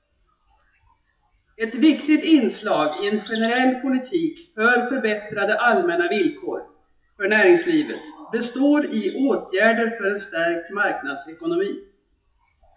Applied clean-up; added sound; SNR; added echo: classical method WPE with log-MMSE.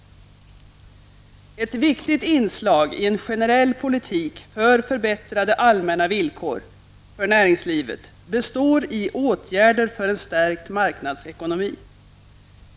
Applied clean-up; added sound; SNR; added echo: none; none; none; none.